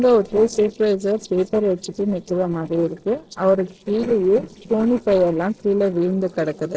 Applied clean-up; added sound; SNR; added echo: neural separator model SepFormer DNS4.